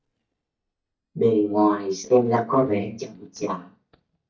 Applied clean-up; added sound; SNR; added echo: neural mask model DeepFilterNet 3.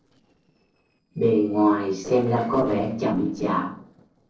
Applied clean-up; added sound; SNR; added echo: neural separator model SepFormer DNS4.